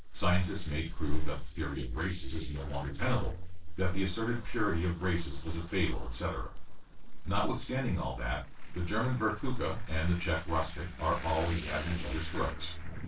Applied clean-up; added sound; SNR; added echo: neural separator model SepFormer DNS4.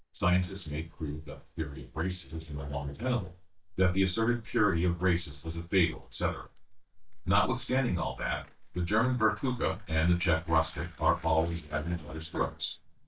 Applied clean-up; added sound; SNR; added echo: neural mask model DeepFilterNet 3.